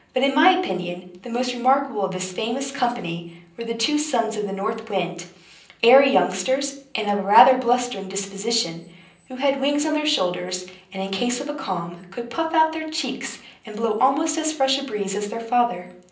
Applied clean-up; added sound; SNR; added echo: none; none; none; reverberation time 0.6 s.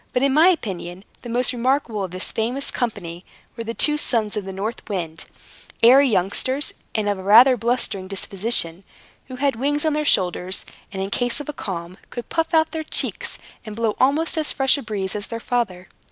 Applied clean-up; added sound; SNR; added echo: none; none; none; none.